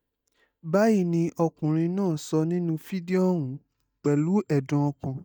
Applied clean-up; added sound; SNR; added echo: neural mask model DeepFilterNet 3.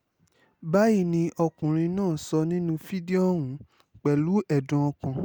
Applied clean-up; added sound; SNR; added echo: none; none; none; none.